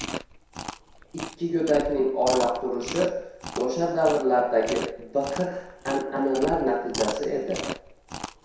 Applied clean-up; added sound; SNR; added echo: none; Chewing, mastication; 11 dB; reverberation time 0.7 s.